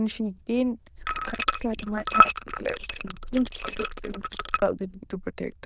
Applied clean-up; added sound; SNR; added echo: neural diffusion model UNIVERSE++.